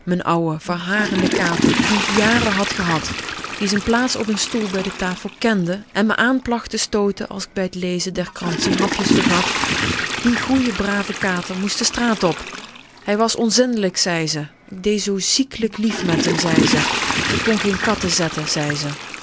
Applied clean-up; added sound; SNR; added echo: none; Toilet flush / Water; 3 dB; none.